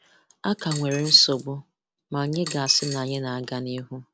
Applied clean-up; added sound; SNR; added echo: none; Coin (dropping); 12 dB; none.